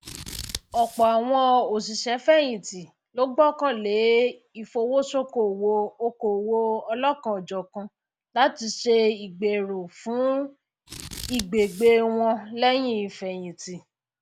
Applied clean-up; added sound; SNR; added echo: none; Scissors; 13 dB; none.